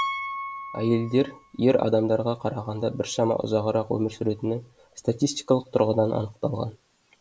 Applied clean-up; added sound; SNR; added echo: none; Piano; 15 dB; none.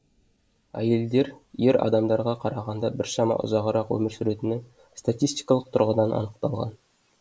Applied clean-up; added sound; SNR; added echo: neural mask model Resemble Enhance denoiser.